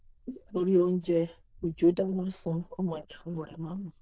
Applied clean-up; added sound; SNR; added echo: neural diffusion model UNIVERSE++.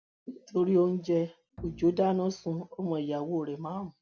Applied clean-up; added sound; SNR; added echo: none; Bowed string instrument; 20 dB; none.